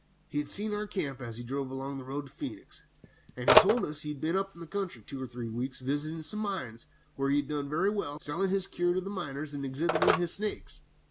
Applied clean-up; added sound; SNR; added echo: none; Telephone; 3 dB; none.